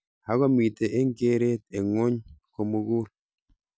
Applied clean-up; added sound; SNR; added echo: none; none; none; none.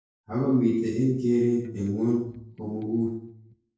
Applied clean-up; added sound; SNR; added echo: neural separator model SepFormer DNS4.